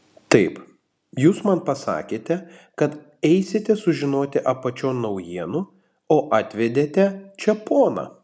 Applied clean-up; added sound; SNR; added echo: none; none; none; none.